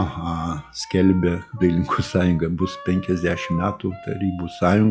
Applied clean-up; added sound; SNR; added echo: classical method log-MMSE.